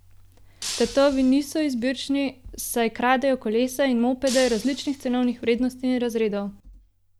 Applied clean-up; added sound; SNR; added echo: none; Shatter; 13 dB; none.